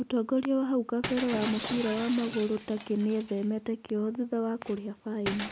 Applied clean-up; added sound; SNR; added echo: none; Shatter; 12 dB; none.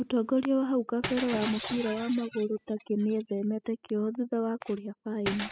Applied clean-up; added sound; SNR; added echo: classical method spectral subtraction.